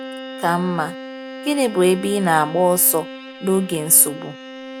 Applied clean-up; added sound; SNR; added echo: none; Bowed string instrument; 13 dB; none.